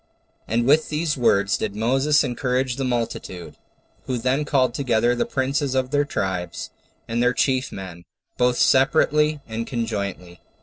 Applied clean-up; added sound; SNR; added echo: neural separator model SepFormer DNS4.